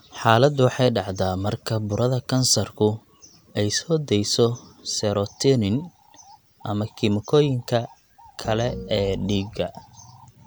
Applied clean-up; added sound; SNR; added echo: none; Piano; 12 dB; none.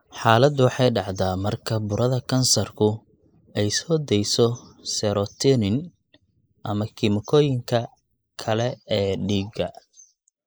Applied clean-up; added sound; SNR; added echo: neural mask model Resemble Enhance denoiser.